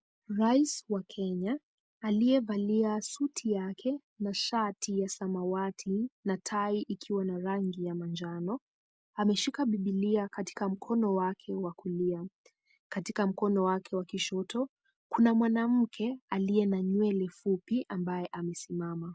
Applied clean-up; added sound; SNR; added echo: none; none; none; none.